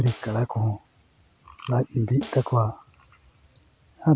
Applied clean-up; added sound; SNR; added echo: none; Snare drum; 18 dB; none.